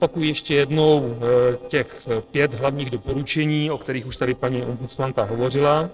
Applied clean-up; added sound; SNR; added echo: neural separator model SepFormer DNS4.